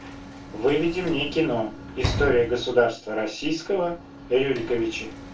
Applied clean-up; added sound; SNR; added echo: none; Sliding door / Slam; 10 dB; reverberation time 0.2 s.